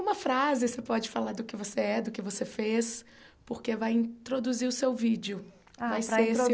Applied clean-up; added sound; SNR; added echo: none; none; none; none.